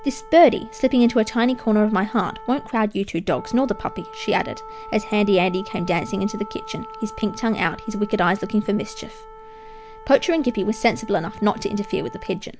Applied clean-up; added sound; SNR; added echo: none; Wind instrument, woodwind instrument; 17 dB; none.